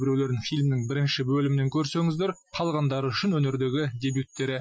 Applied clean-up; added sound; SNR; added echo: classical method Wiener filter.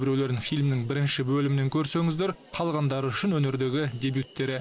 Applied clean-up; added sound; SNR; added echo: none; Frog; 9 dB; none.